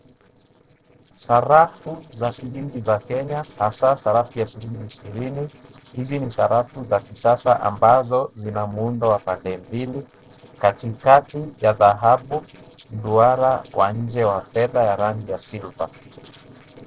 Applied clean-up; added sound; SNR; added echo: neural separator model SepFormer DNS4.